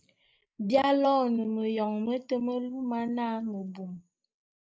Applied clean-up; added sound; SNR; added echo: neural mask model Resemble Enhance denoiser.